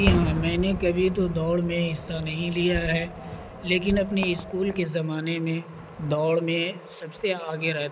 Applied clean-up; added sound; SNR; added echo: none; Fireworks; 9 dB; none.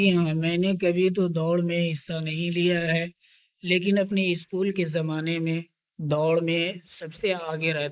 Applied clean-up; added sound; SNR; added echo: neural mask model Resemble Enhance denoiser.